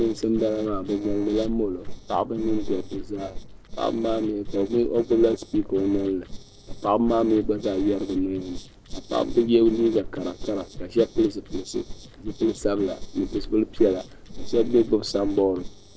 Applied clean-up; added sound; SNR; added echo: neural separator model SepFormer DNS4.